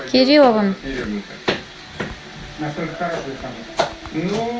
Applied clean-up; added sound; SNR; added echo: none; none; none; none.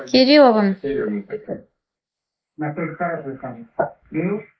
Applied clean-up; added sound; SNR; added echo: neural mask model Resemble Enhance denoiser.